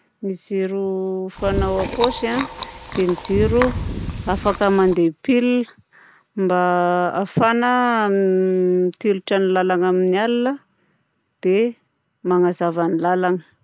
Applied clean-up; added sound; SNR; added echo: none; Chewing, mastication; 7 dB; none.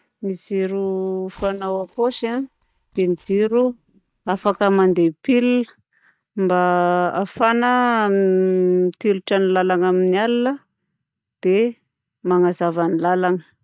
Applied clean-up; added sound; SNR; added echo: neural mask model DeepFilterNet 3.